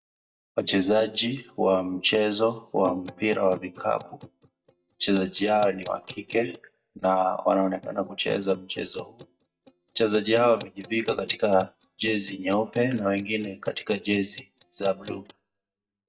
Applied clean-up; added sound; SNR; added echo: neural mask model DeepFilterNet 3.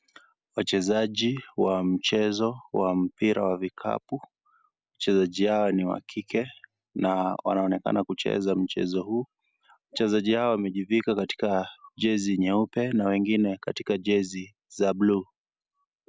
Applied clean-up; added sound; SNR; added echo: none; none; none; none.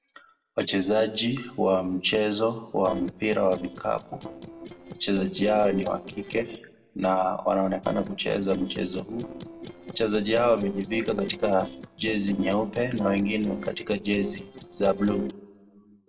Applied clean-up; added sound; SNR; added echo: neural separator model SepFormer DNS4.